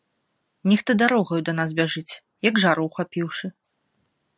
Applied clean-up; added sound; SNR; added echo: none; none; none; none.